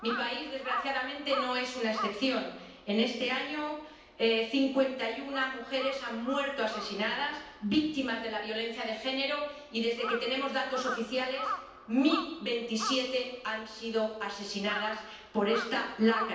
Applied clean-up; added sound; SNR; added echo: none; Crow; 10 dB; reverberation time 0.9 s.